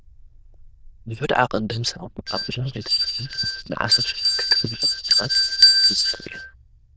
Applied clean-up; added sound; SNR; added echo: neural diffusion model UNIVERSE++.